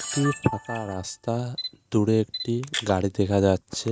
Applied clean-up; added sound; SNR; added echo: neural mask model RNNoise.